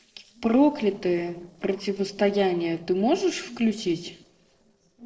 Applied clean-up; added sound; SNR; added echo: neural separator model SepFormer DNS4.